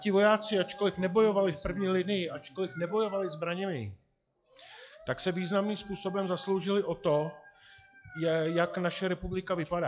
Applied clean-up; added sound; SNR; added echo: classical method log-MMSE.